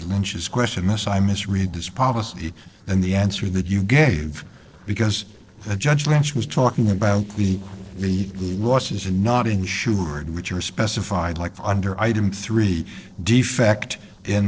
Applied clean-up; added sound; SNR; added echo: neural separator model SepFormer DNS4.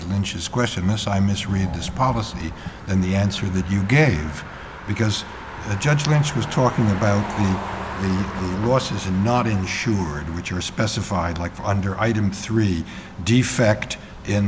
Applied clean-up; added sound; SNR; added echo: none; Motor vehicle (road); 14 dB; none.